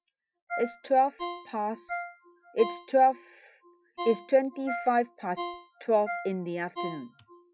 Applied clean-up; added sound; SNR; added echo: classical method Wiener filter.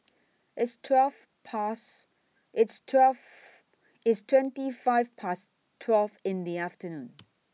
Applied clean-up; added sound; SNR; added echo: none; none; none; none.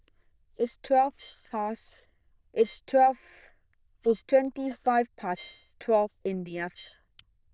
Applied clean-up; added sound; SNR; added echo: neural diffusion model UNIVERSE++.